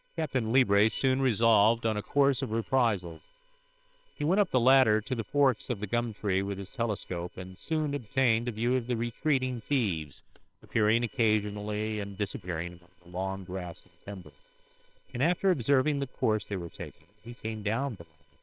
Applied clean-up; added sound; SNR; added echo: neural separator model SepFormer WHAM!.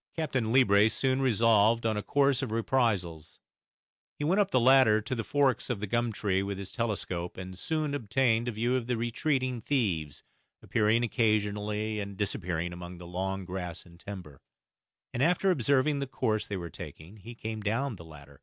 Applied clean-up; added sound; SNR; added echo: none; none; none; none.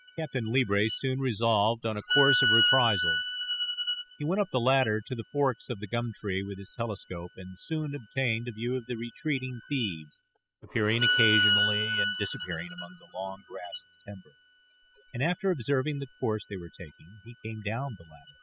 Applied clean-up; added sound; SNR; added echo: classical method spectral subtraction.